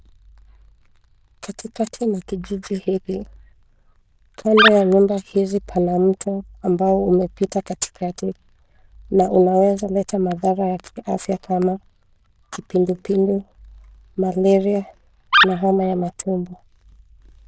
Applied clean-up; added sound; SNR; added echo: neural diffusion model UNIVERSE++.